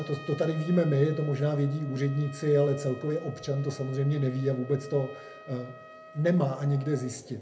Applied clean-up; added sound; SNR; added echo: none; Trumpet; 20 dB; reverberation time 0.3 s.